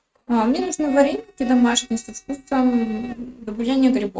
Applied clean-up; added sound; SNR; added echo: neural mask model RNNoise.